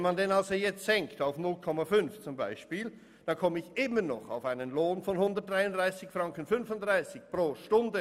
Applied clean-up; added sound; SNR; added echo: none; none; none; none.